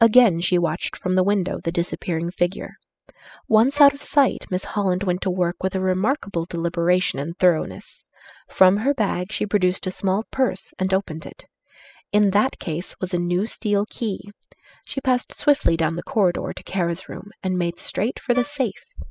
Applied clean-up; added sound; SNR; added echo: classical method spectral subtraction.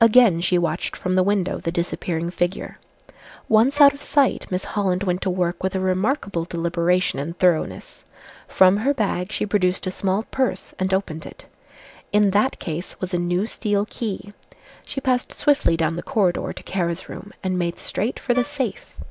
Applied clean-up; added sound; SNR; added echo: none; Wind instrument, woodwind instrument; 14 dB; none.